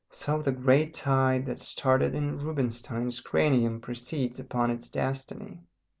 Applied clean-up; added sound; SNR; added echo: none; none; none; none.